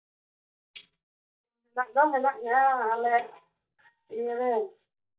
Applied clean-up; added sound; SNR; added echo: neural mask model DeepFilterNet 3.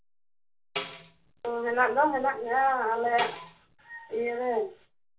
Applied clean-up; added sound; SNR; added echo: none; Tambourine; 13 dB; reverberation time 0.2 s.